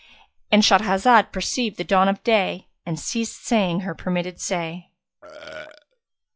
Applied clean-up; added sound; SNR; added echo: classical method log-MMSE.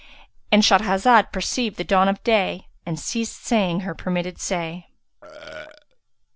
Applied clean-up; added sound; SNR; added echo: neural separator model SepFormer DNS4.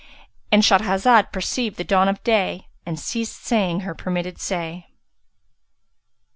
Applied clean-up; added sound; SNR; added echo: none; none; none; none.